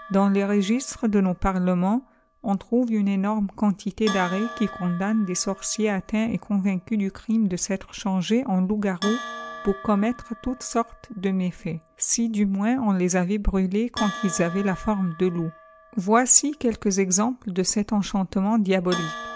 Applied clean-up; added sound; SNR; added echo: none; Bell; 17 dB; none.